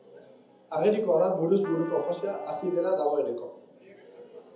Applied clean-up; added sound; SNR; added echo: none; Trumpet; 19 dB; reverberation time 0.7 s.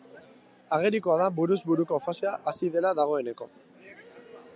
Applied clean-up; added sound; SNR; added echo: none; none; none; none.